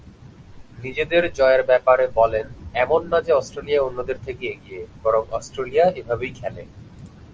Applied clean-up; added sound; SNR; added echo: none; none; none; none.